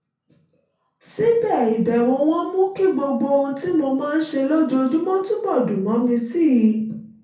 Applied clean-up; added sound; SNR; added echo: none; none; none; reverberation time 0.5 s.